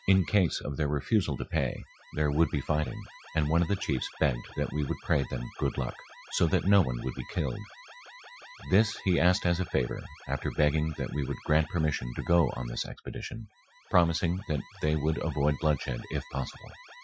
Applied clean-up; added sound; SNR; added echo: classical method Wiener filter.